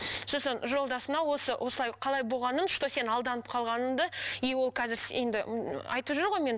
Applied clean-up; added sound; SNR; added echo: none; none; none; none.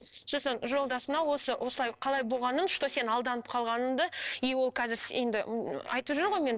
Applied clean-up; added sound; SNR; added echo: neural separator model SepFormer DNS4.